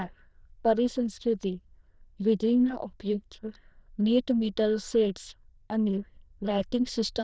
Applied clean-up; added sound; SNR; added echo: neural diffusion model UNIVERSE++.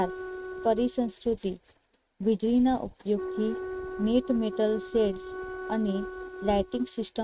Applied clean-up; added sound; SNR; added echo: neural mask model RNNoise.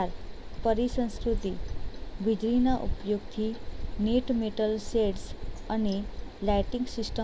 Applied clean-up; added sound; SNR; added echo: none; none; none; none.